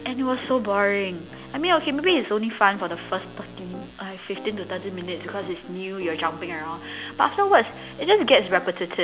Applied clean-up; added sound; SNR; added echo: none; Piano; 17 dB; none.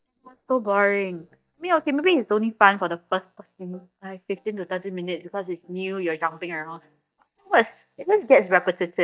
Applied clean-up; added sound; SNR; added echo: neural mask model DeepFilterNet 3.